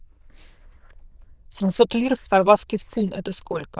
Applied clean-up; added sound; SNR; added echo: neural diffusion model UNIVERSE++.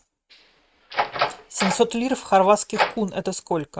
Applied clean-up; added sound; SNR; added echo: neural mask model RNNoise.